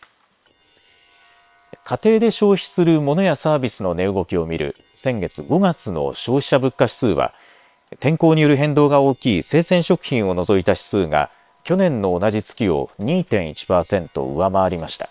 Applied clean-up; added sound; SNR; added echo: neural separator model SepFormer WHAM!.